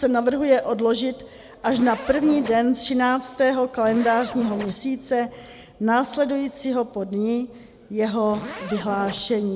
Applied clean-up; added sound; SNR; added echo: none; Zipper (clothing); 12 dB; none.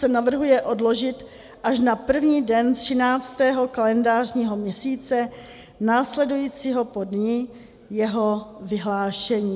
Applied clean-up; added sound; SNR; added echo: none; none; none; none.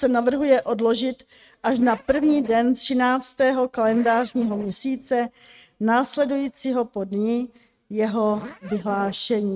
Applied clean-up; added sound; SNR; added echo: neural mask model RNNoise.